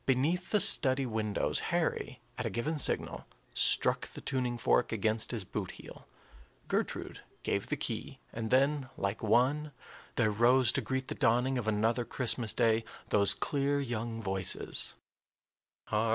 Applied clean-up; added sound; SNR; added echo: none; Bird vocalization, bird call, bird song; 11 dB; none.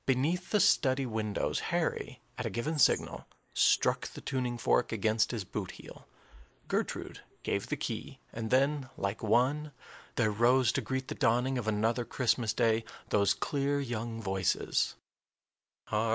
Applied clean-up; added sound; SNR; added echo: neural mask model Resemble Enhance denoiser.